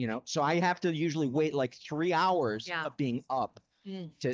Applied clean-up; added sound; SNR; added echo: neural mask model DeepFilterNet 3.